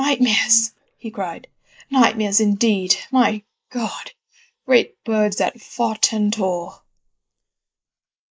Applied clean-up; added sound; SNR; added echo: neural mask model Resemble Enhance denoiser.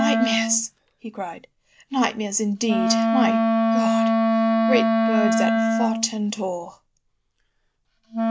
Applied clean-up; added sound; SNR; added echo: none; Wind instrument, woodwind instrument; -5 dB; none.